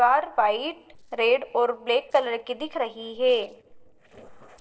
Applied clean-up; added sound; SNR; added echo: neural separator model SepFormer DNS4.